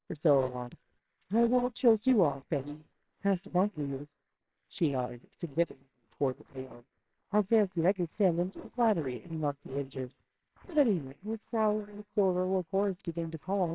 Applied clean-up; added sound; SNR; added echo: neural separator model SepFormer WHAMR!.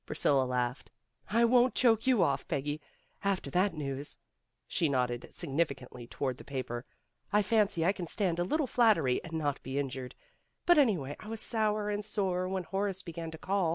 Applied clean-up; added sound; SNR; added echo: none; none; none; none.